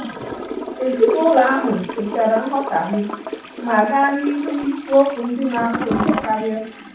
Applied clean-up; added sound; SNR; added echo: none; Toilet flush / Gurgling; 8 dB; reverberation time 0.7 s.